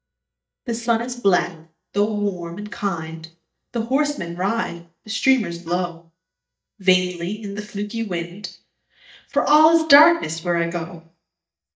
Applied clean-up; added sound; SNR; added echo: neural mask model DeepFilterNet 3.